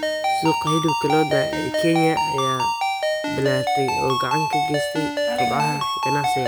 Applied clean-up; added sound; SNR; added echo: none; Ringtone; -2 dB; none.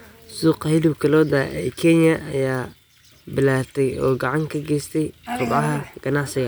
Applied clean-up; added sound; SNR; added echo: none; none; none; none.